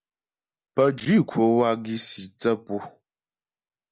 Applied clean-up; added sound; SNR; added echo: none; none; none; none.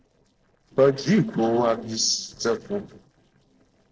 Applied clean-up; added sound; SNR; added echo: neural separator model SepFormer DNS4.